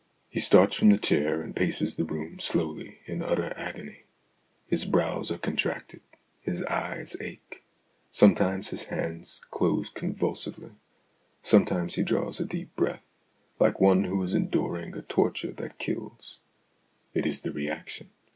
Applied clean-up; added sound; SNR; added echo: none; none; none; none.